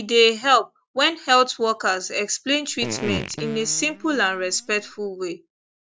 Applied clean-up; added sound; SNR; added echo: none; Fart; 11 dB; none.